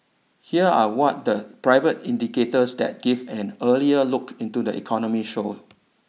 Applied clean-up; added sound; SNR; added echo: none; none; none; none.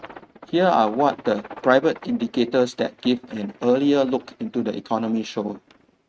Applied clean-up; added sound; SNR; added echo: neural mask model RNNoise.